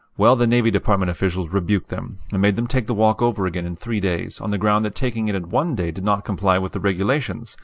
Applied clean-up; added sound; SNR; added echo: none; none; none; none.